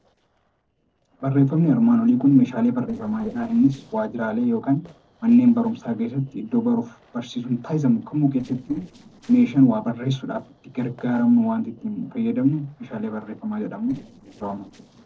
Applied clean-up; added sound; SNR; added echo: neural separator model SepFormer DNS4.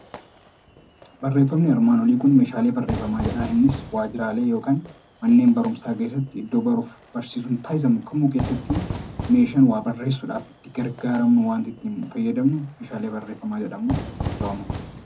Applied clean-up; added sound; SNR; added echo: none; Fire / Fireworks; 13 dB; reverberation time 0.3 s.